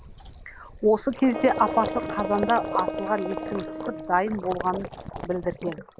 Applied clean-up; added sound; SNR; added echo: none; Wind instrument, woodwind instrument + Gurgling; 7 dB; none.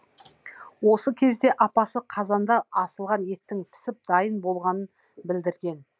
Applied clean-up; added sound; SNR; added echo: none; none; none; none.